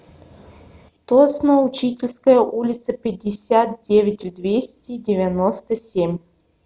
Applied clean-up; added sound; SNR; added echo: none; none; none; none.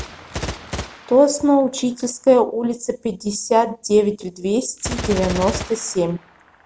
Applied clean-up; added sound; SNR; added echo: none; Gunshot, gunfire; 13 dB; none.